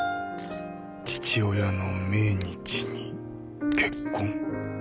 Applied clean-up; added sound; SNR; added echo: none; Tick + Fart; 19 dB; none.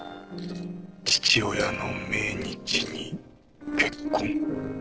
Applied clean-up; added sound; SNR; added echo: neural separator model SepFormer DNS4.